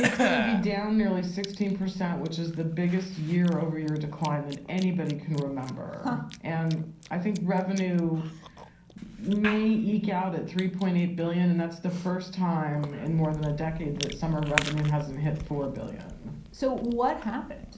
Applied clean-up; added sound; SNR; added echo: none; Chewing, mastication / Cough; 10 dB; reverberation time 0.6 s.